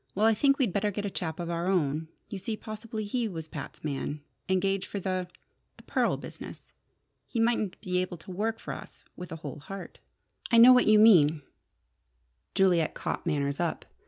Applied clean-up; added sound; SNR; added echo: none; none; none; none.